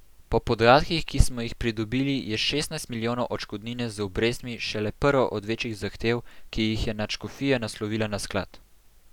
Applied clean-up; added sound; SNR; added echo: none; none; none; none.